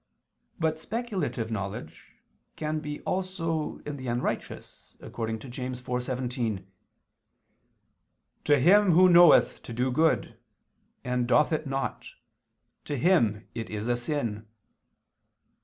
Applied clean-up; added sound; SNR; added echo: none; none; none; none.